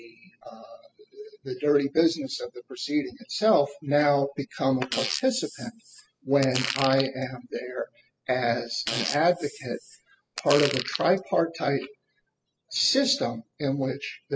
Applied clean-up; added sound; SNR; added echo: classical method spectral subtraction.